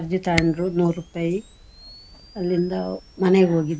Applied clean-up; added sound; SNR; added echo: none; Camera; 15 dB; none.